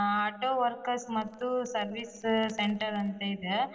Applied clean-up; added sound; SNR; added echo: neural separator model SepFormer DNS4.